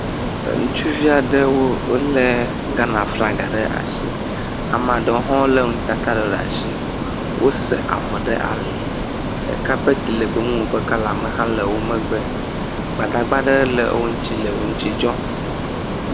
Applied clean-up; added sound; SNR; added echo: none; Ocean; 3 dB; none.